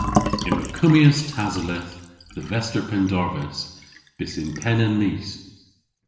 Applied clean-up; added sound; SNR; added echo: none; Fill (with liquid); 8 dB; reverberation time 1.0 s.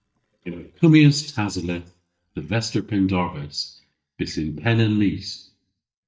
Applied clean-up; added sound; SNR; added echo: neural mask model DeepFilterNet 3.